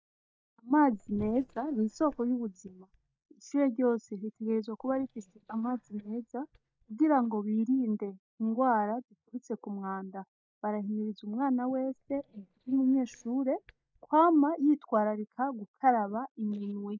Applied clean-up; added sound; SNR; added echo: neural mask model DeepFilterNet 3.